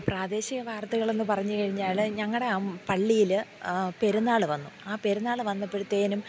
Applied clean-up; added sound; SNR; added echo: none; none; none; none.